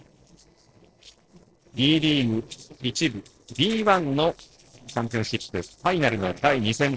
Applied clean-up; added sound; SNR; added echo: neural separator model SepFormer DNS4.